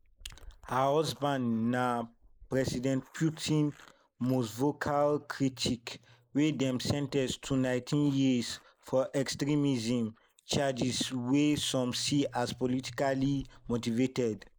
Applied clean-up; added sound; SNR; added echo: neural mask model Resemble Enhance denoiser.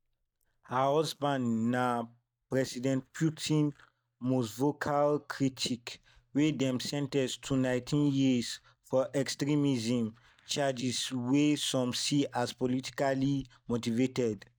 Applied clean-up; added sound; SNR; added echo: neural mask model DeepFilterNet 3.